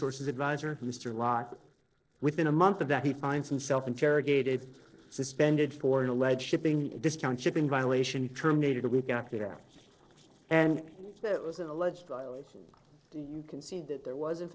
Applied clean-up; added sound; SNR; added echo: neural separator model SepFormer DNS4.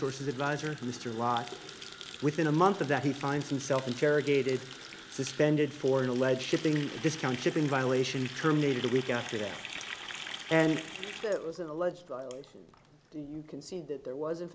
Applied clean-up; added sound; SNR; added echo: none; Water tap, faucet; 14 dB; none.